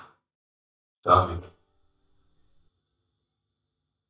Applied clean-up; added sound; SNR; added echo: neural mask model DeepFilterNet 3.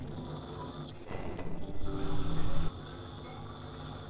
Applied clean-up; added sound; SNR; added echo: neural separator model SepFormer DNS4.